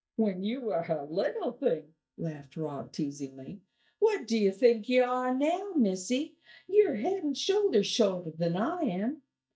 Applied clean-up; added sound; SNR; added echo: neural mask model DeepFilterNet 3.